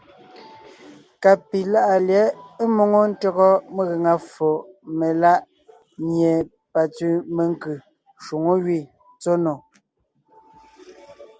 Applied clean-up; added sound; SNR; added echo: none; none; none; none.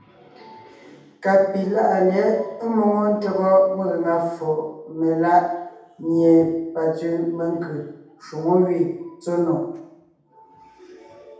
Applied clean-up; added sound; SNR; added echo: none; none; none; reverberation time 0.8 s.